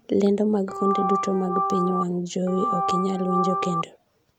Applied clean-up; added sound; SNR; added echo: none; Organ; 1 dB; none.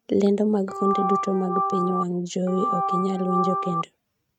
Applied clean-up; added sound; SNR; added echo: neural mask model RNNoise.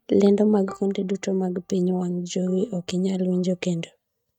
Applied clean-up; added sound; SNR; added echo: neural mask model DeepFilterNet 3.